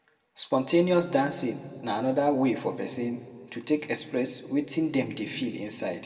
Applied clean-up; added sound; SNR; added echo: none; none; none; reverberation time 1.6 s.